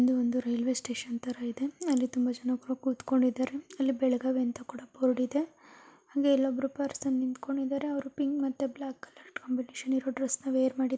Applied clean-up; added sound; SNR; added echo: none; none; none; none.